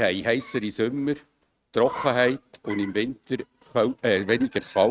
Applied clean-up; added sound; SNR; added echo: neural mask model RNNoise.